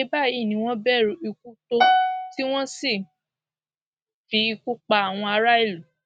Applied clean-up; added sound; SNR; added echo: neural mask model RNNoise.